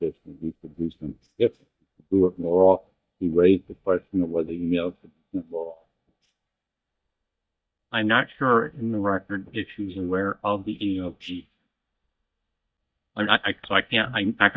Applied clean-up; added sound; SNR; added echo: neural mask model DeepFilterNet 3.